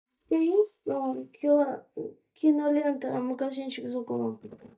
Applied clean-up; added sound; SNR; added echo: neural mask model DeepFilterNet 3.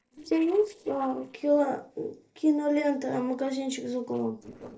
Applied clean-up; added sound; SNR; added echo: neural separator model SepFormer DNS4.